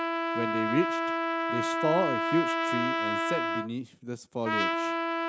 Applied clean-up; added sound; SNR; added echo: none; Trumpet; -3 dB; none.